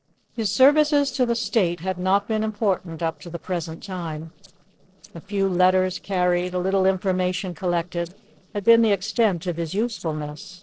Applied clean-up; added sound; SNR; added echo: neural separator model SepFormer DNS4.